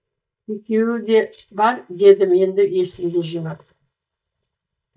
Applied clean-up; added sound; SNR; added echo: neural mask model DeepFilterNet 3.